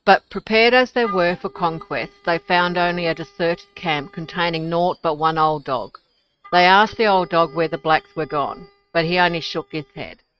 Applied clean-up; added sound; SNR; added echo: neural mask model RNNoise.